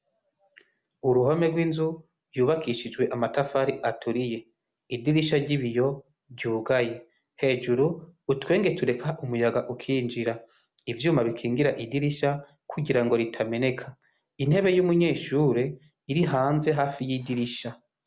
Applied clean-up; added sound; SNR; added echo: none; none; none; none.